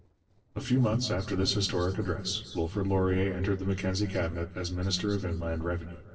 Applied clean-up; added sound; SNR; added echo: neural separator model SepFormer DNS4.